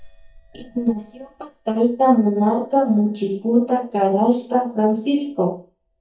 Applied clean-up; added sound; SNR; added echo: neural mask model DeepFilterNet 3.